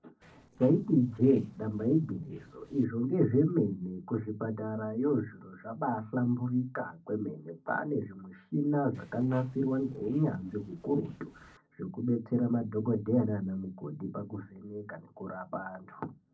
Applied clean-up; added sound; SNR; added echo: neural separator model SepFormer DNS4.